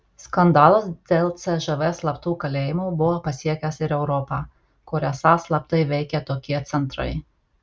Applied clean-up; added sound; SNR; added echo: none; none; none; none.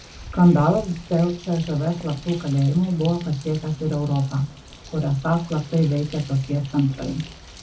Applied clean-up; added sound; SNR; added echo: none; Bird; 19 dB; reverberation time 0.3 s.